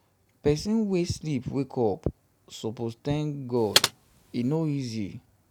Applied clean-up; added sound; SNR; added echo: none; Computer keyboard; -1 dB; none.